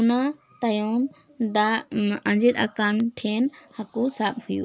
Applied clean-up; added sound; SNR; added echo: none; none; none; none.